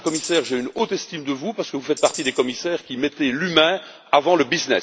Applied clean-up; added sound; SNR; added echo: none; Tambourine; 15 dB; none.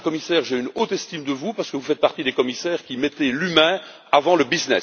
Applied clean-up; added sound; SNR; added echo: none; none; none; none.